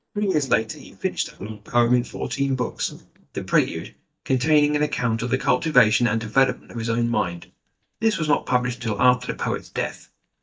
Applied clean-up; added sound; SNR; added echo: neural mask model DeepFilterNet 3.